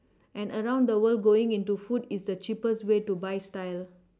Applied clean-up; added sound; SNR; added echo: none; none; none; none.